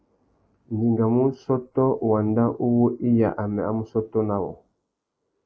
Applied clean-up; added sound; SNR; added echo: neural mask model Resemble Enhance denoiser.